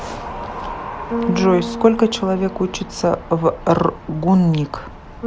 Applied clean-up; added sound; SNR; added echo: none; Bass guitar; 11 dB; none.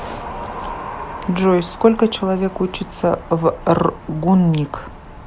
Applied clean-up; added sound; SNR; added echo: none; none; none; none.